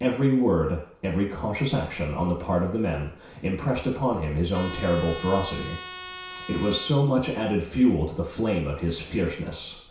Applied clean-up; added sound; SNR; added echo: none; Trumpet; 12 dB; reverberation time 0.6 s.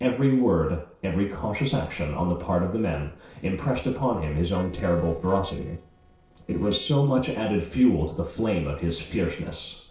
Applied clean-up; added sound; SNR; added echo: neural separator model SepFormer DNS4.